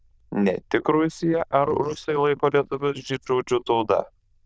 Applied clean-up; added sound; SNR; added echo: neural diffusion model UNIVERSE++.